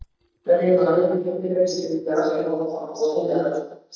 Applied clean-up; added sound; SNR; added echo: neural mask model DeepFilterNet 3.